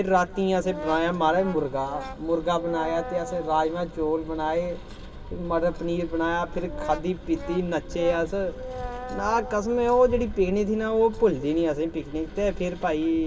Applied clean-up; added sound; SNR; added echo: none; Brass instrument; 13 dB; reverberation time 1.6 s.